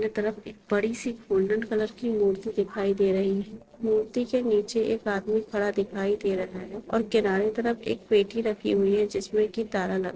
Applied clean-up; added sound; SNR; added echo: neural separator model SepFormer DNS4.